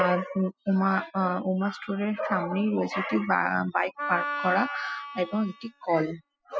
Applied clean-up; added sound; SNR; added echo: classical method spectral subtraction.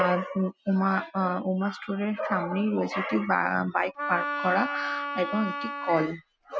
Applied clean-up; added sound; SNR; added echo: none; Wind instrument, woodwind instrument; 5 dB; none.